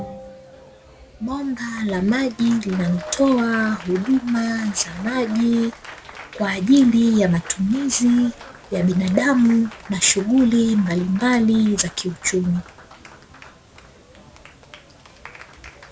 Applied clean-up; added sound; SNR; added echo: none; Applause; 20 dB; none.